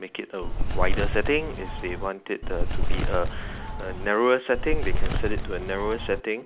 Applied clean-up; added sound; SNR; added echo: none; Bird; -5 dB; none.